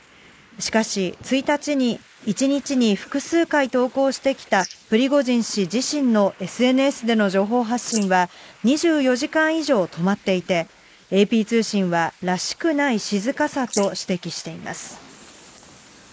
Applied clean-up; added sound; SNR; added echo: neural mask model Resemble Enhance denoiser.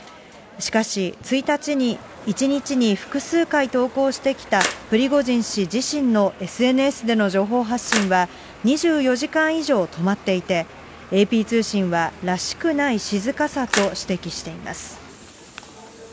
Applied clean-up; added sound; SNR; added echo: none; Splash, splatter; 9 dB; none.